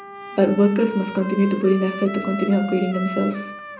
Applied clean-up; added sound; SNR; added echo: none; Trumpet; 13 dB; reverberation time 0.5 s.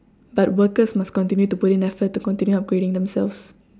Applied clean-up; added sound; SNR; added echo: none; none; none; none.